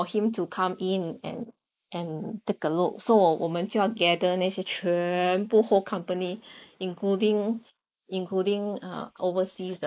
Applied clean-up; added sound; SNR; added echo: neural mask model Resemble Enhance denoiser.